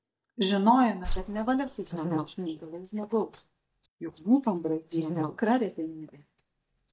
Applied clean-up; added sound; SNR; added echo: neural mask model DeepFilterNet 3.